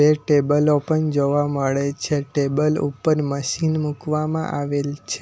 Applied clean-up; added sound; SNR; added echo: none; none; none; none.